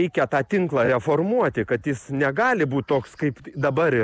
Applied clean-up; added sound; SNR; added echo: none; none; none; none.